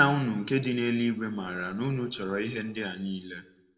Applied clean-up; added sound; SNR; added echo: neural separator model SepFormer DNS4.